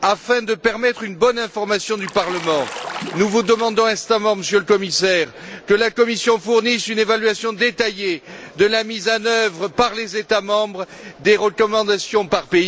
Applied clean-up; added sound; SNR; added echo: none; Bathtub (filling or washing) / Splash, splatter; 13 dB; none.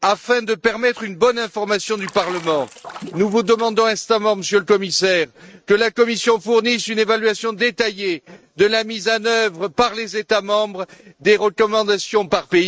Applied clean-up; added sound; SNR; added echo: neural mask model RNNoise.